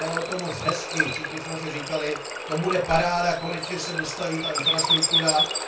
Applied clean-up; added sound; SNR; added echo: none; Water / Bird; 0 dB; reverberation time 0.2 s.